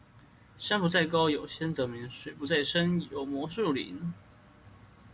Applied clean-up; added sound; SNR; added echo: none; none; none; none.